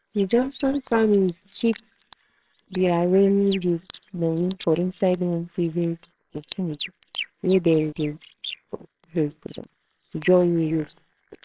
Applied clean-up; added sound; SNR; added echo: neural separator model SepFormer WHAMR!.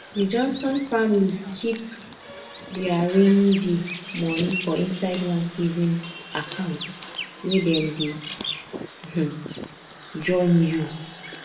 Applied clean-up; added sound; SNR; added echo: none; Bird vocalization, bird call, bird song; 12 dB; reverberation time 0.6 s.